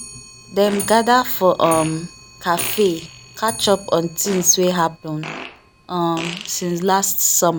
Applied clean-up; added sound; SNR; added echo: none; Clock + Fart; 14 dB; none.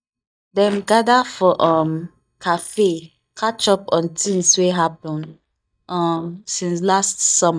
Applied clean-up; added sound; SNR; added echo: neural mask model DeepFilterNet 3.